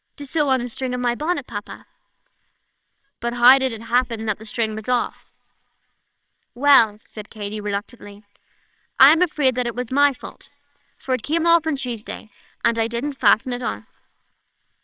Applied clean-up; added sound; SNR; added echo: neural separator model SepFormer WHAMR!.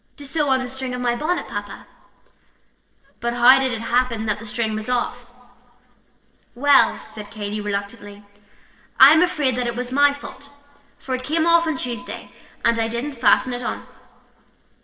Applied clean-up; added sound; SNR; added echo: neural separator model SepFormer DNS4.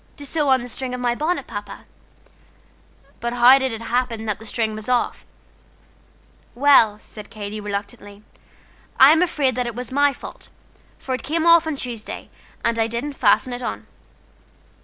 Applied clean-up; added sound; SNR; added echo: none; none; none; none.